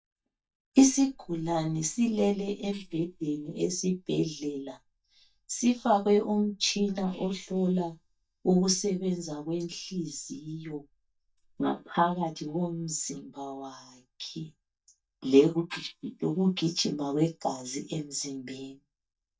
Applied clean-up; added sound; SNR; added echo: neural mask model DeepFilterNet 3.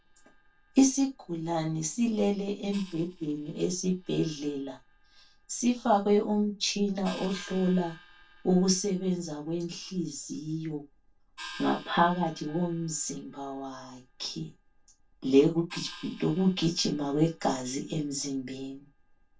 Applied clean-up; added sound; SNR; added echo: neural separator model SepFormer DNS4.